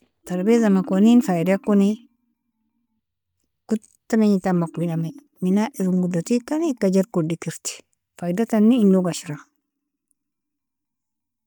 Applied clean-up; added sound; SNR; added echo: neural mask model DeepFilterNet 3.